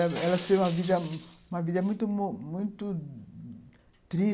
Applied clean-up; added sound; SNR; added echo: none; Shatter; 19 dB; none.